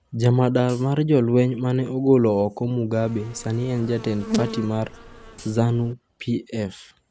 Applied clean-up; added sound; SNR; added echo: none; Hi-hat + Insect; 11 dB; none.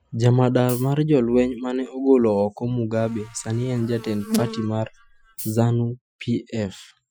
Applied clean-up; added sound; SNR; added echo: classical method Wiener filter.